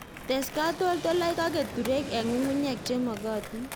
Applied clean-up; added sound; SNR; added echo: none; Skateboard + Fixed-wing aircraft, airplane; 10 dB; none.